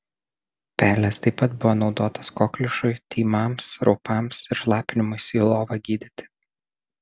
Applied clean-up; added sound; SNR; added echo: none; none; none; none.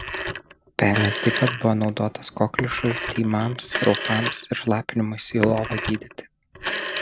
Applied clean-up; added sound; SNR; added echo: none; Telephone; 5 dB; none.